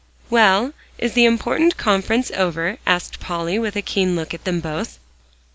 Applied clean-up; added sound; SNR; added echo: none; none; none; none.